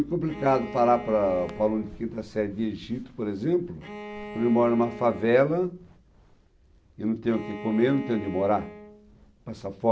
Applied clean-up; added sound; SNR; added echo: none; Bowed string instrument; 15 dB; none.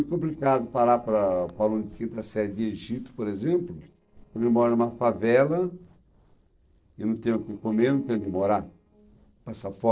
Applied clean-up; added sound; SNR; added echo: neural separator model SepFormer DNS4.